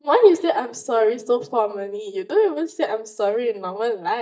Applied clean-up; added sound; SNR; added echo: neural mask model DeepFilterNet 3.